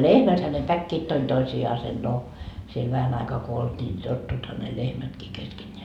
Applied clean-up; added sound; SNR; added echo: none; none; none; none.